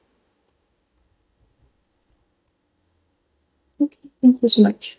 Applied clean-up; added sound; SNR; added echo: neural mask model DeepFilterNet 3.